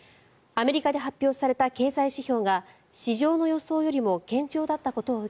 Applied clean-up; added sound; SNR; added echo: none; none; none; none.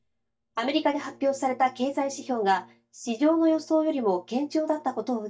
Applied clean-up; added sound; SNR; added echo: neural mask model DeepFilterNet 3.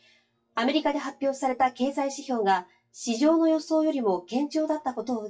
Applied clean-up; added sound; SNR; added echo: classical method WPE with log-MMSE.